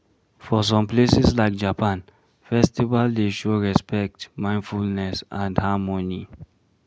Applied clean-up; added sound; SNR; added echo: none; none; none; none.